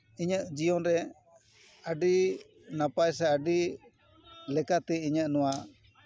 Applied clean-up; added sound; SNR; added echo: none; none; none; none.